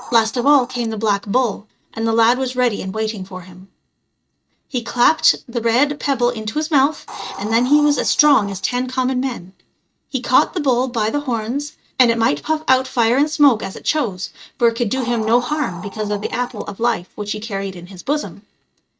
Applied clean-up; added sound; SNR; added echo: neural mask model RNNoise.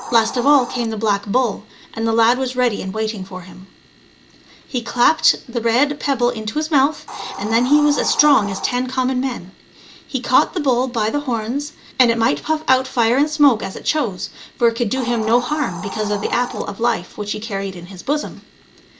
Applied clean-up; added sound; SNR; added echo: none; Hiss; 17 dB; none.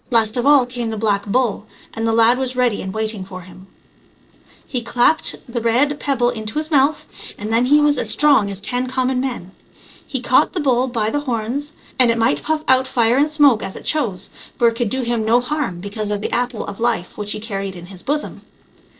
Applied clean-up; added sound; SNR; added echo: neural separator model SepFormer DNS4.